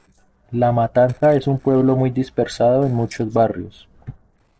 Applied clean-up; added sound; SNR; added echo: neural separator model SepFormer DNS4.